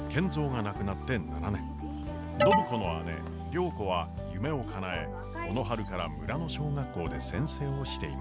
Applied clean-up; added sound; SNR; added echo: none; Alarm; -3 dB; none.